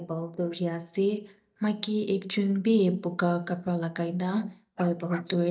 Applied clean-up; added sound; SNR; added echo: neural mask model DeepFilterNet 3.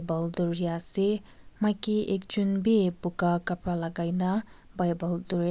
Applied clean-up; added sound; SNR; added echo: none; none; none; none.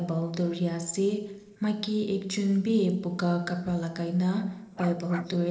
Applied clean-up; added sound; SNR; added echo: neural separator model SepFormer DNS4.